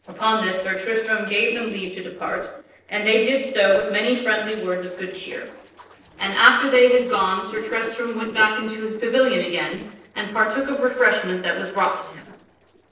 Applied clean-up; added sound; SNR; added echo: neural separator model SepFormer DNS4.